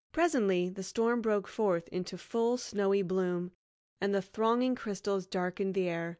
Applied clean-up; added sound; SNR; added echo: none; none; none; none.